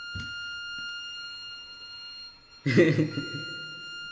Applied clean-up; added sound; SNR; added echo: none; Bowed string instrument; 9 dB; reverberation time 1.5 s.